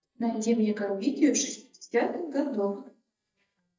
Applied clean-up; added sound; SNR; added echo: neural mask model DeepFilterNet 3.